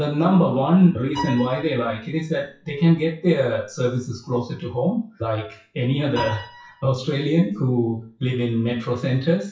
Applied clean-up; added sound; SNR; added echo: classical method WPE with log-MMSE.